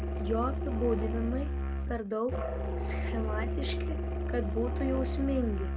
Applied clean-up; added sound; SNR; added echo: none; Musical instrument; -2 dB; none.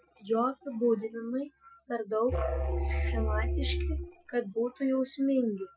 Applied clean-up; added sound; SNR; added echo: classical method Wiener filter.